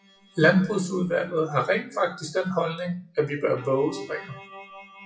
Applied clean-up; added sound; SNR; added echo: classical method WPE with log-MMSE.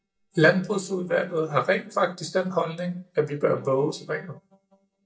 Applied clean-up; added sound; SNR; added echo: neural mask model DeepFilterNet 3.